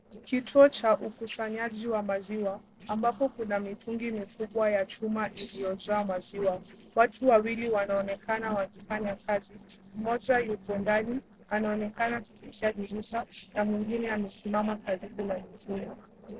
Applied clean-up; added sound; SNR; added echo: neural separator model SepFormer DNS4.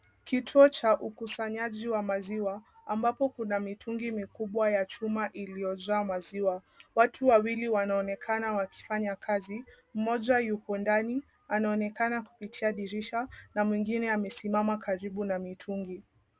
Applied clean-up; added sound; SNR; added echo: none; none; none; none.